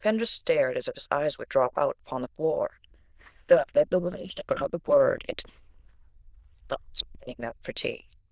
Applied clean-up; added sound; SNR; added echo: neural diffusion model UNIVERSE++.